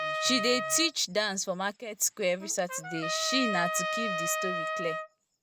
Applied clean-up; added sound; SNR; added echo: none; Trumpet; 3 dB; none.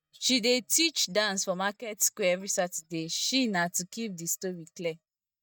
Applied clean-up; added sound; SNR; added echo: neural mask model DeepFilterNet 3.